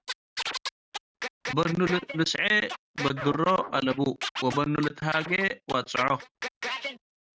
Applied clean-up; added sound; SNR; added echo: neural mask model RNNoise.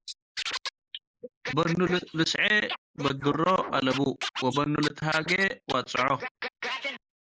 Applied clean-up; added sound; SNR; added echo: neural mask model Resemble Enhance denoiser.